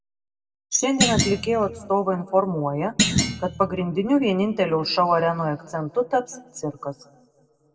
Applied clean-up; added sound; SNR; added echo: none; Thump, thud; 1 dB; reverberation time 1.4 s.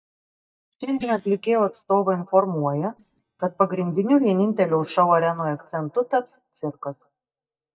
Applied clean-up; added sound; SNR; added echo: neural mask model DeepFilterNet 3.